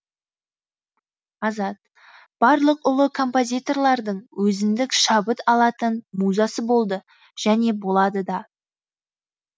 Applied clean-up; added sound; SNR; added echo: none; none; none; none.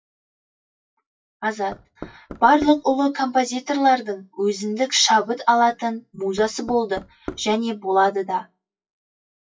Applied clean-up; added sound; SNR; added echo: classical method WPE with log-MMSE.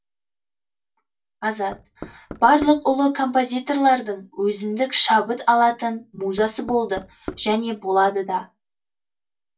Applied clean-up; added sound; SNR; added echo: none; Knock; 15 dB; reverberation time 0.2 s.